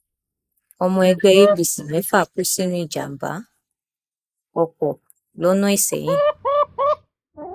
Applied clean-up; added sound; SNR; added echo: neural mask model Resemble Enhance denoiser.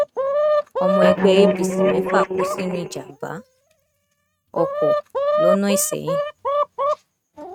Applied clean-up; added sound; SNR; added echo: neural mask model RNNoise.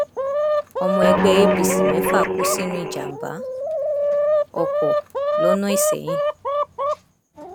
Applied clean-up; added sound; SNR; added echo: none; Guitar + Chicken, rooster; -5 dB; none.